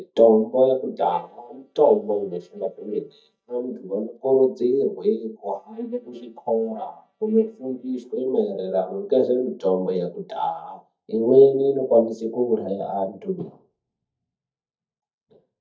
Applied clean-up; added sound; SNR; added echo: neural mask model DeepFilterNet 3.